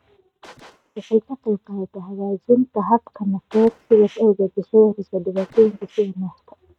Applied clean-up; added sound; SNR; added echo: neural mask model RNNoise.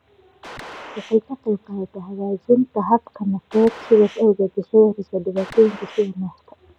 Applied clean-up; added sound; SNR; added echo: none; Gunshot, gunfire; 18 dB; none.